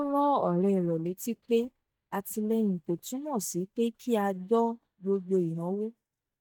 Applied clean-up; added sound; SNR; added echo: neural mask model DeepFilterNet 3.